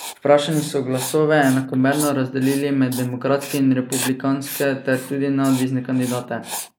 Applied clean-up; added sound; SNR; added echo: neural mask model Resemble Enhance denoiser.